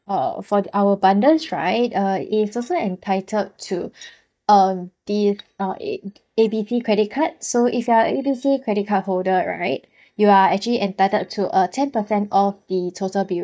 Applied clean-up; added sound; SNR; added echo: neural mask model DeepFilterNet 3.